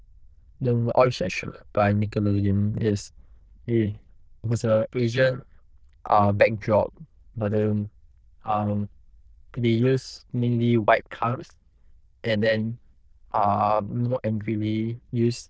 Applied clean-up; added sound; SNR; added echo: neural diffusion model UNIVERSE++.